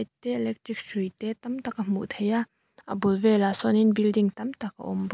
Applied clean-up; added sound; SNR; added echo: none; none; none; none.